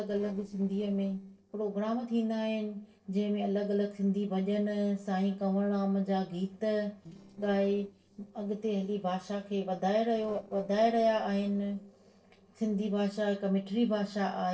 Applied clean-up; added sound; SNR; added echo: neural separator model SepFormer DNS4.